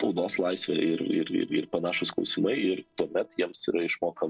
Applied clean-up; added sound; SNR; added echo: neural separator model SepFormer DNS4.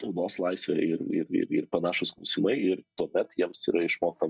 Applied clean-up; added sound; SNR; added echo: neural mask model DeepFilterNet 3.